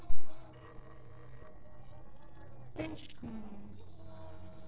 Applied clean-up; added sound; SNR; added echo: neural separator model SepFormer DNS4.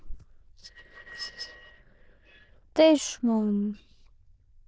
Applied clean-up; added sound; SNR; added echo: neural diffusion model UNIVERSE++.